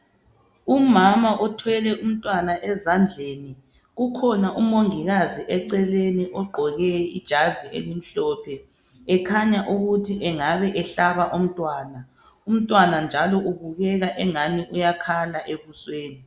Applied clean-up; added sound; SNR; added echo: none; none; none; none.